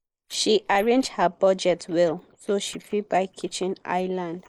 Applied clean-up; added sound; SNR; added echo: neural mask model Resemble Enhance denoiser.